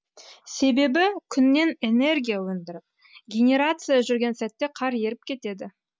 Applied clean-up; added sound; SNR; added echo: none; none; none; none.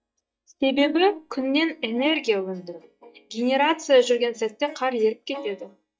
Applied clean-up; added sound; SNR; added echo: neural mask model DeepFilterNet 3.